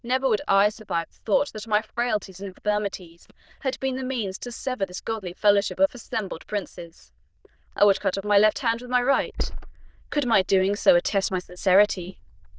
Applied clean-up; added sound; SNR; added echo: neural diffusion model UNIVERSE++.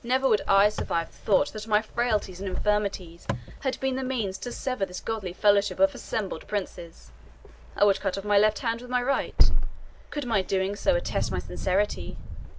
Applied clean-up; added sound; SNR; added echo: none; Wind; 1 dB; none.